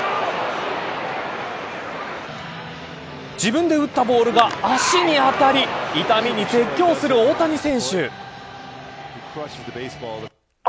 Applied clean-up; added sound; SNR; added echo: none; none; none; none.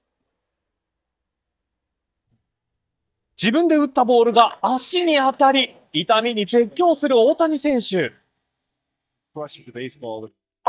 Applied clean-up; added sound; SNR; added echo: neural mask model DeepFilterNet 3.